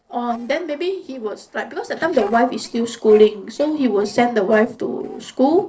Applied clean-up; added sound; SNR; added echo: neural separator model SepFormer DNS4.